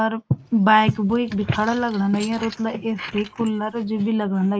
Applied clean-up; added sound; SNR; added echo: neural mask model Resemble Enhance denoiser.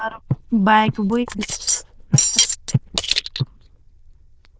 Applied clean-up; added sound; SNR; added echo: neural diffusion model UNIVERSE++.